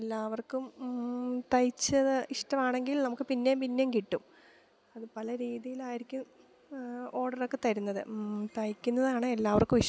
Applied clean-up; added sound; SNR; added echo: none; none; none; none.